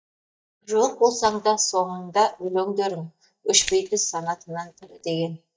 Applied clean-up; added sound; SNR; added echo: neural mask model DeepFilterNet 3.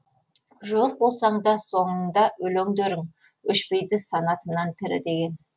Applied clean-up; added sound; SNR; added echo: none; none; none; none.